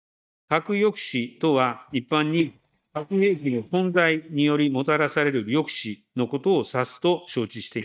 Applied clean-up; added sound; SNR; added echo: neural mask model DeepFilterNet 3.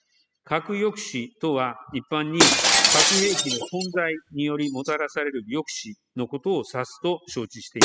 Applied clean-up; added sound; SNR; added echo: classical method spectral subtraction.